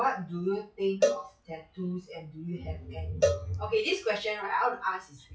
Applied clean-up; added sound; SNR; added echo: classical method log-MMSE.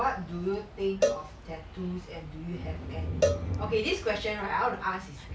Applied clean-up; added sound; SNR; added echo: none; Cowbell; 3 dB; none.